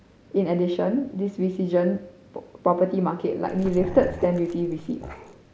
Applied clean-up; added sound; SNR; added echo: none; Growling; 12 dB; none.